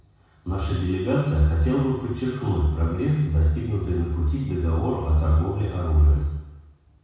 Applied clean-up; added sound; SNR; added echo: none; none; none; reverberation time 1.1 s.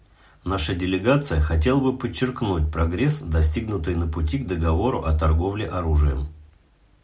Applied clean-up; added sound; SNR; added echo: none; none; none; none.